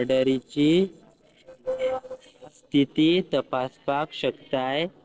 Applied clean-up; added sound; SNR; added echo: neural separator model SepFormer DNS4.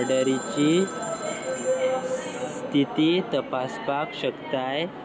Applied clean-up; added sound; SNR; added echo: none; Telephone + Guitar; 14 dB; none.